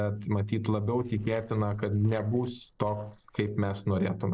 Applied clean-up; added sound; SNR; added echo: neural separator model SepFormer DNS4.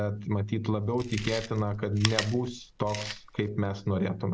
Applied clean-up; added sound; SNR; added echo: none; Chewing, mastication; 11 dB; none.